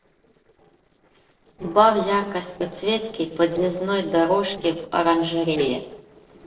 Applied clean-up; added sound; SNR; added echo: neural separator model SepFormer DNS4.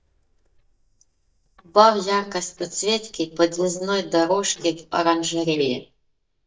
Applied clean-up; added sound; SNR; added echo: neural mask model DeepFilterNet 3.